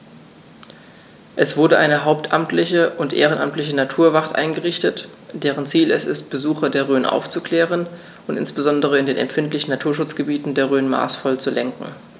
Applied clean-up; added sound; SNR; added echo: none; none; none; none.